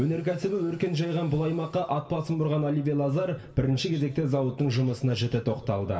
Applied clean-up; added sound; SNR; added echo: none; none; none; reverberation time 0.8 s.